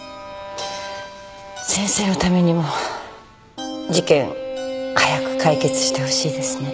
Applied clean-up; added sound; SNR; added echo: none; none; none; none.